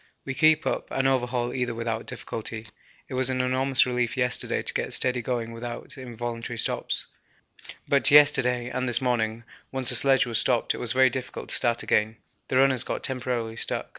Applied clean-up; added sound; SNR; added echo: none; none; none; none.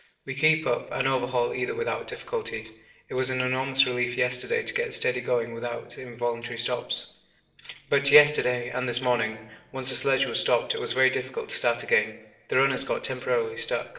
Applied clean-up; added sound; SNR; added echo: neural separator model SepFormer DNS4.